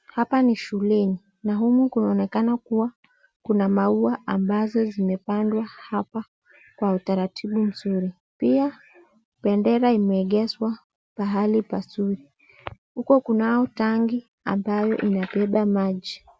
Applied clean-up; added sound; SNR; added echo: none; none; none; none.